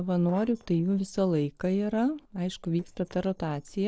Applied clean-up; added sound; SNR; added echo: neural separator model SepFormer DNS4.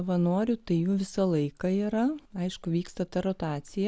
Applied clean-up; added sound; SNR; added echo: none; none; none; none.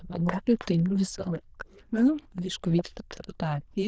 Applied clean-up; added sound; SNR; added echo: neural diffusion model UNIVERSE++.